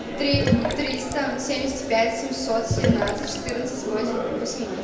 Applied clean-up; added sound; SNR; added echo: none; Sink (filling or washing); 3 dB; reverberation time 0.9 s.